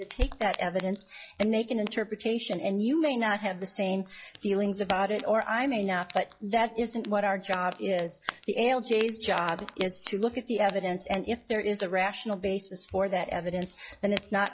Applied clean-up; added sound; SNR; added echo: classical method log-MMSE.